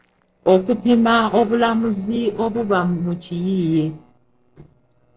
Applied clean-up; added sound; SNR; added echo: neural separator model SepFormer DNS4.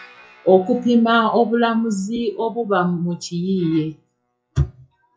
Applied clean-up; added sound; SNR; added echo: classical method WPE with log-MMSE.